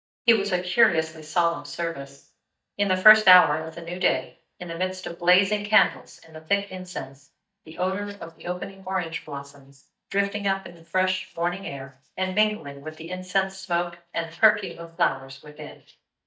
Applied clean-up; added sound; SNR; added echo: neural mask model DeepFilterNet 3.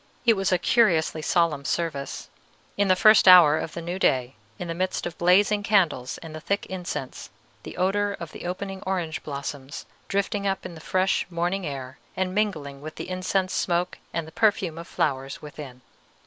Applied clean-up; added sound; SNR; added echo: none; none; none; none.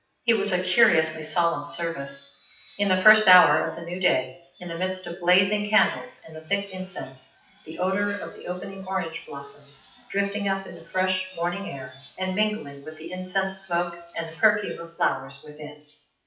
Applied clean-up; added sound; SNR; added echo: classical method WPE with log-MMSE.